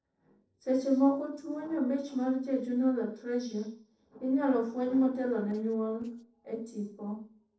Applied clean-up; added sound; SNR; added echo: neural separator model SepFormer DNS4.